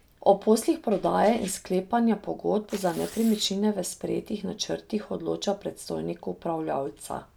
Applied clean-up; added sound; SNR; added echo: none; Tearing; 19 dB; none.